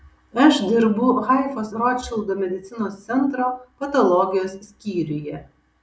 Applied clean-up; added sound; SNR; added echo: none; none; none; none.